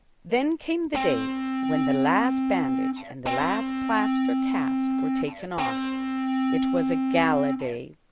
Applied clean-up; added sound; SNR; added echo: none; Electric guitar / Bass guitar; -4 dB; none.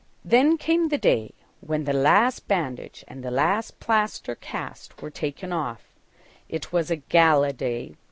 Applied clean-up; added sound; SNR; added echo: none; none; none; none.